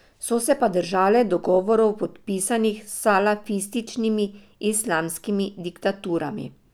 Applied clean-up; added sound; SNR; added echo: none; none; none; none.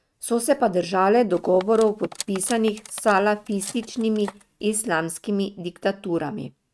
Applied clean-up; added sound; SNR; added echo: neural mask model RNNoise.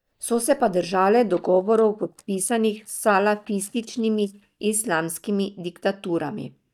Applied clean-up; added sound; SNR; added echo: neural mask model DeepFilterNet 3.